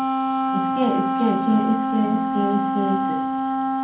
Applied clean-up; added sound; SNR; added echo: none; Wind instrument, woodwind instrument; -2 dB; reverberation time 0.6 s.